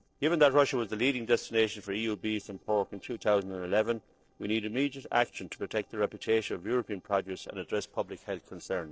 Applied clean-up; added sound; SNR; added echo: neural separator model SepFormer DNS4.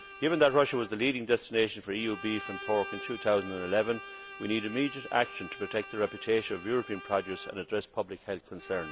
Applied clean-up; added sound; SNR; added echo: none; Bowed string instrument; 14 dB; none.